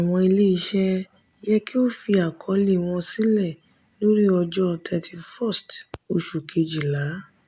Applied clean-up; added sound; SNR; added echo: none; none; none; none.